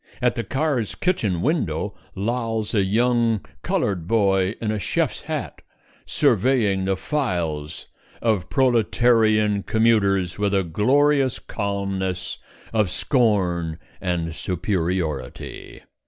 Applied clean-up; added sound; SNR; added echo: none; none; none; none.